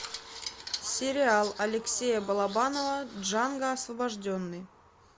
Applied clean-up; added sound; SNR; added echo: none; none; none; none.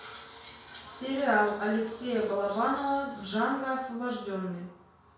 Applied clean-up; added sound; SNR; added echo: none; none; none; reverberation time 0.5 s.